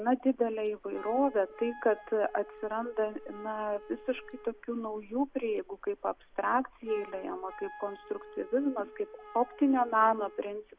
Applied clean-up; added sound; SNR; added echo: none; Wind instrument, woodwind instrument; 19 dB; none.